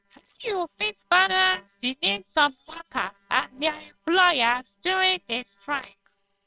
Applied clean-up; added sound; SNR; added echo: neural separator model SepFormer WHAMR!.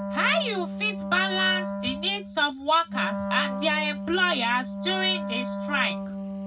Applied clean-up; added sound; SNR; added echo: none; Wind instrument, woodwind instrument; 5 dB; reverberation time 0.4 s.